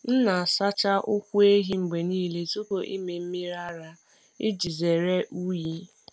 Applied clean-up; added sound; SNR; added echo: none; none; none; none.